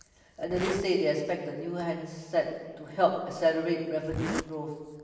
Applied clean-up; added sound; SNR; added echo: none; Zipper (clothing); 11 dB; reverberation time 1.1 s.